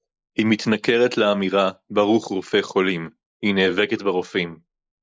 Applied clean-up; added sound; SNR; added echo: neural mask model Resemble Enhance denoiser.